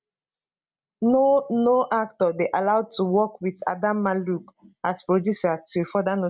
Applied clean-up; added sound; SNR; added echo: none; none; none; none.